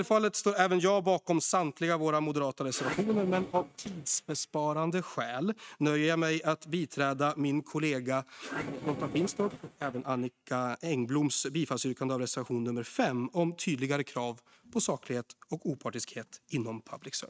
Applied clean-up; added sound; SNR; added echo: neural mask model RNNoise.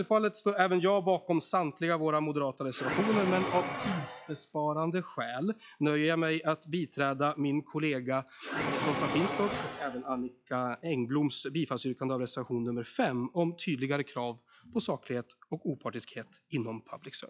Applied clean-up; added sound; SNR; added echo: classical method log-MMSE.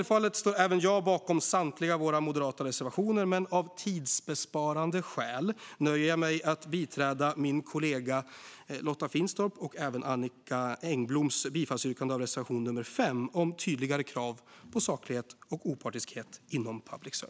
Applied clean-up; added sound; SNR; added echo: none; none; none; none.